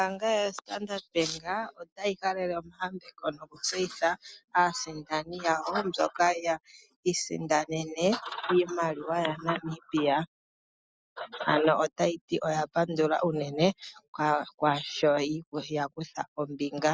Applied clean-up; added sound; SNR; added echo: none; none; none; none.